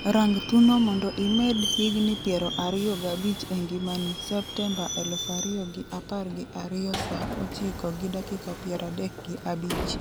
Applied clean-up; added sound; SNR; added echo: none; Subway, metro, underground; 8 dB; none.